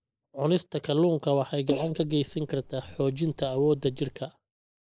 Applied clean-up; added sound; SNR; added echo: neural mask model Resemble Enhance denoiser.